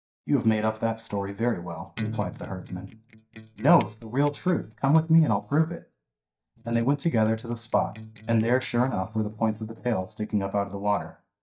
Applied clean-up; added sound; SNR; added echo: neural mask model DeepFilterNet 3.